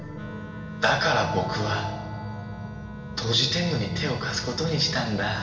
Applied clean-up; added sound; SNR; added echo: none; Wind instrument, woodwind instrument; 15 dB; reverberation time 0.9 s.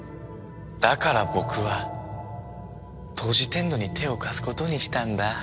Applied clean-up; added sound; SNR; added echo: none; none; none; none.